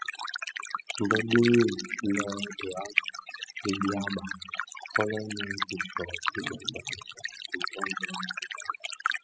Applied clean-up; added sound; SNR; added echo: classical method spectral subtraction.